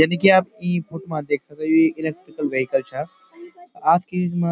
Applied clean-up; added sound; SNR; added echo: none; none; none; none.